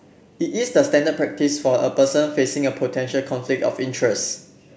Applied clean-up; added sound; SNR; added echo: none; none; none; none.